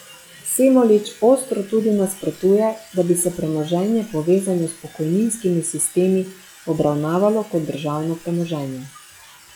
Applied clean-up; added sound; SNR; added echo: classical method log-MMSE.